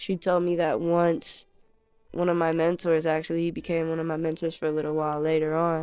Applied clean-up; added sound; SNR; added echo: neural separator model SepFormer DNS4.